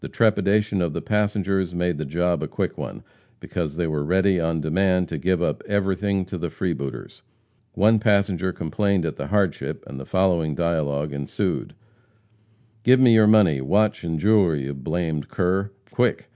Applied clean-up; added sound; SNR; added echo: none; none; none; none.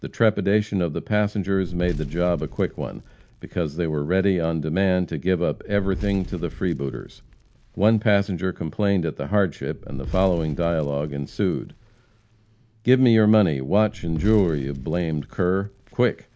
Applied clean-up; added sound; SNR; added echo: none; Fire; 14 dB; none.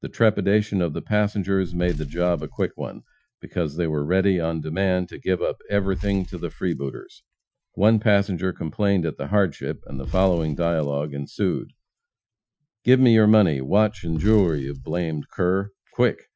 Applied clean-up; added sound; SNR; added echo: classical method Wiener filter.